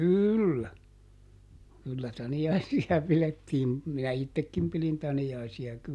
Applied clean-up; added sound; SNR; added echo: none; none; none; none.